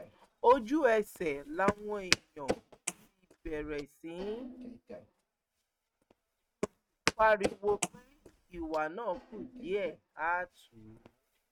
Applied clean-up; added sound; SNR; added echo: neural mask model RNNoise.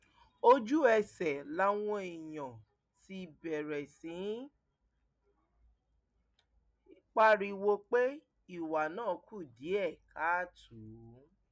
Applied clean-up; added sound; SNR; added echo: none; none; none; none.